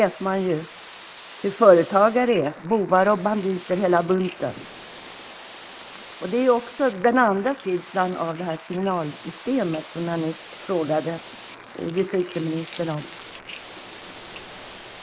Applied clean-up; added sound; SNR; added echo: neural mask model Resemble Enhance denoiser.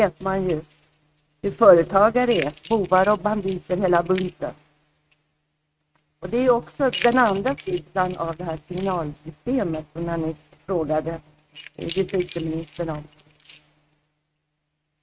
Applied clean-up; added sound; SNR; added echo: neural mask model RNNoise.